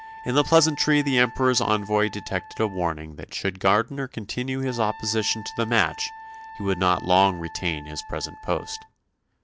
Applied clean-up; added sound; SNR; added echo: none; Wind instrument, woodwind instrument; 17 dB; none.